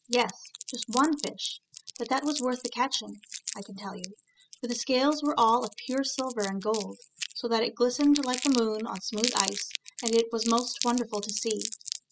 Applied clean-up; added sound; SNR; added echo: classical method spectral subtraction.